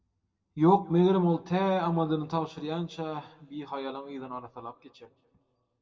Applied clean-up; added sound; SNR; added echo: none; none; none; reverberation time 1.6 s.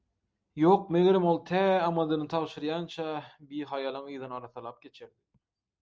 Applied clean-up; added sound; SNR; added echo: none; none; none; none.